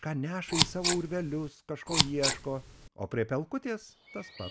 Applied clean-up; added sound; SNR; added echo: none; Scissors; -3 dB; none.